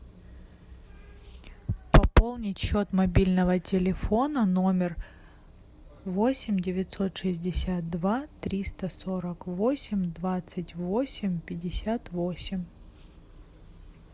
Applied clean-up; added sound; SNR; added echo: none; none; none; none.